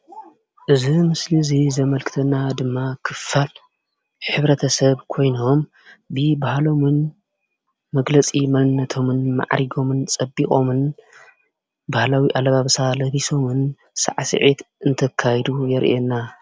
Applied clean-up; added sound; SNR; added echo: none; none; none; none.